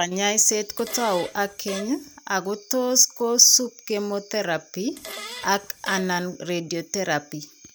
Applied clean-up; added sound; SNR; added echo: none; Fart; 15 dB; none.